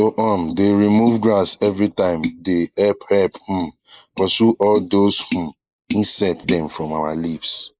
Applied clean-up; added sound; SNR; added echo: neural mask model Resemble Enhance denoiser.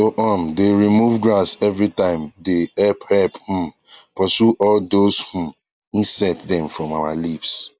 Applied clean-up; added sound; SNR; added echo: none; none; none; none.